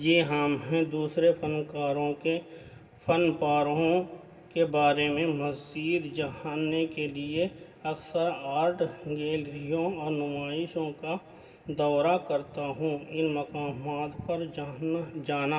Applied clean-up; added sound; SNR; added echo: none; none; none; reverberation time 2.0 s.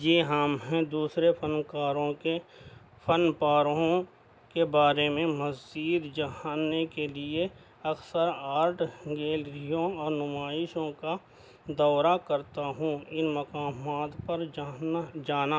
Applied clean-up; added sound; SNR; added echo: none; none; none; none.